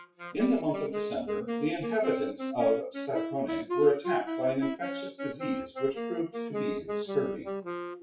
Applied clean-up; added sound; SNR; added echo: classical method WPE with log-MMSE.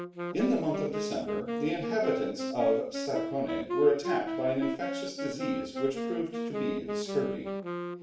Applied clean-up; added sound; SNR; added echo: none; Wind instrument, woodwind instrument; 3 dB; reverberation time 0.4 s.